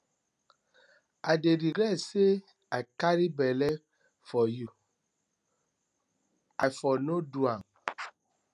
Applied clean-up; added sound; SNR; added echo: none; none; none; none.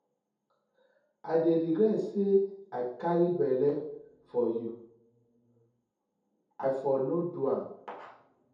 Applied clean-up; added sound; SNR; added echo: none; none; none; reverberation time 0.7 s.